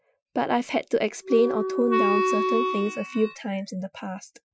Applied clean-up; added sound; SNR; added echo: classical method Wiener filter.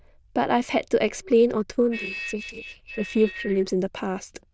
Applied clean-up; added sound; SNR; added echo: neural diffusion model UNIVERSE++.